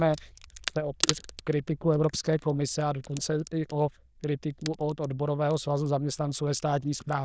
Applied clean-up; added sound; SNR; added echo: neural diffusion model UNIVERSE++.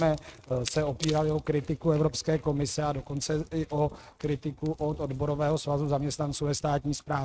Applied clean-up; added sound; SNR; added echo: neural mask model RNNoise.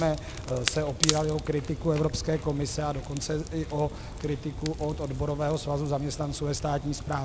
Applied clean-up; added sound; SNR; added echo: none; Crackle; 7 dB; none.